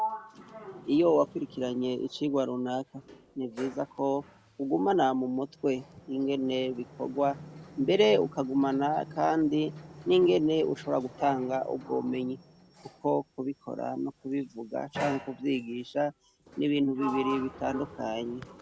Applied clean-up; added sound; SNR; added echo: none; Sliding door; 15 dB; none.